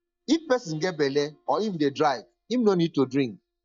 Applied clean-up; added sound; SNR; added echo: neural mask model DeepFilterNet 3.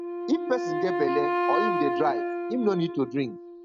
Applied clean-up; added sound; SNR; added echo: neural mask model RNNoise.